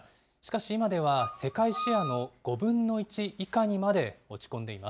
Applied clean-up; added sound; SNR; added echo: none; Wind instrument, woodwind instrument; 8 dB; none.